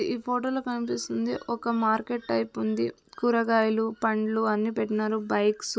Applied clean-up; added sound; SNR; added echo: none; none; none; none.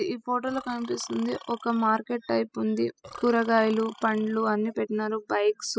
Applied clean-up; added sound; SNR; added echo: classical method spectral subtraction.